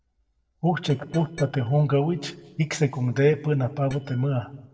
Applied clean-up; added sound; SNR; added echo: neural separator model SepFormer DNS4.